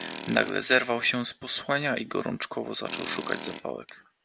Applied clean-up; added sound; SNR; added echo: none; Tools; 12 dB; none.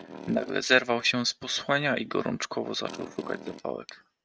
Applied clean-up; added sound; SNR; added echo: neural mask model RNNoise.